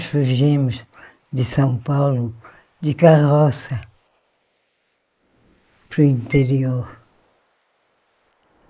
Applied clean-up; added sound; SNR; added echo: neural mask model Resemble Enhance denoiser.